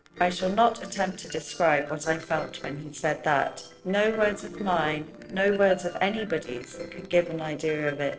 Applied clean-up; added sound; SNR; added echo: neural separator model SepFormer DNS4.